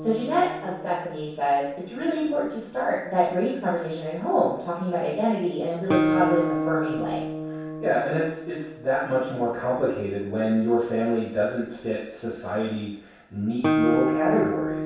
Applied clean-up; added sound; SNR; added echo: none; Guitar; 5 dB; reverberation time 0.7 s.